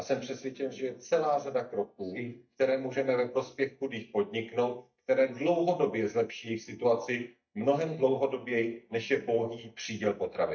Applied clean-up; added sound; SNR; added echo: neural mask model DeepFilterNet 3.